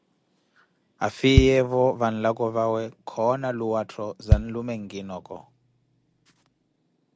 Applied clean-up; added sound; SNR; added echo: none; Bass drum; 2 dB; none.